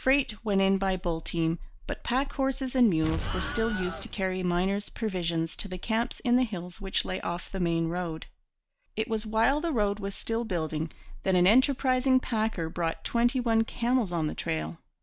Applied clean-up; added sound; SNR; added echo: none; Explosion; 5 dB; none.